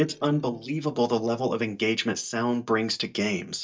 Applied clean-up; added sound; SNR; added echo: neural mask model DeepFilterNet 3.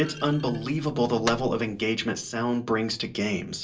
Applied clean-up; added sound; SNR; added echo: none; Thump, thud; 16 dB; reverberation time 0.2 s.